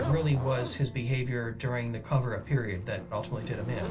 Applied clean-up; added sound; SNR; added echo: none; Zipper (clothing); 13 dB; reverberation time 0.2 s.